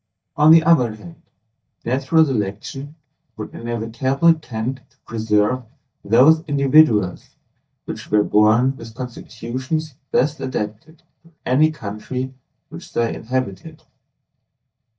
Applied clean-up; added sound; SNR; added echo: neural mask model DeepFilterNet 3.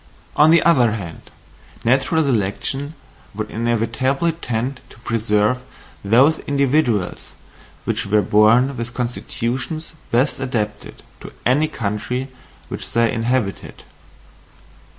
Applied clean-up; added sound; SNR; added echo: none; none; none; none.